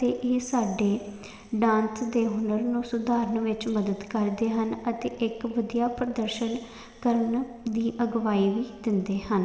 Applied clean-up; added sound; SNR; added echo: none; none; none; reverberation time 3.0 s.